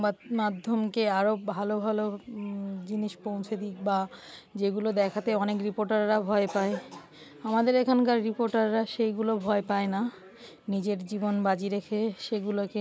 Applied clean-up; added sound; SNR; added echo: none; none; none; none.